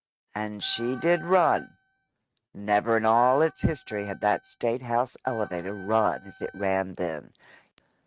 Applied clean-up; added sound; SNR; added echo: neural mask model RNNoise.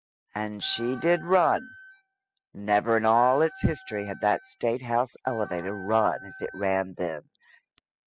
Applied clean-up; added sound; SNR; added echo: classical method spectral subtraction.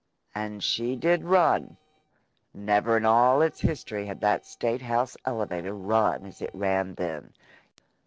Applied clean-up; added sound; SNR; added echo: neural separator model SepFormer DNS4.